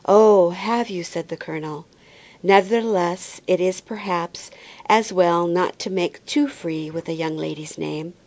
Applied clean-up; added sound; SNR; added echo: none; none; none; none.